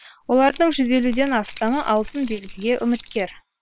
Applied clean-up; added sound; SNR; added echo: neural separator model SepFormer WHAM!.